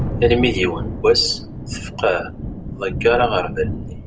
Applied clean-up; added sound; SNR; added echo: none; Thunder; 6 dB; none.